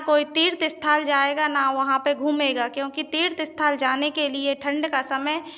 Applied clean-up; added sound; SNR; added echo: none; none; none; none.